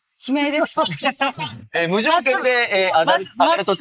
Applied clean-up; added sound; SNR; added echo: neural mask model Resemble Enhance denoiser.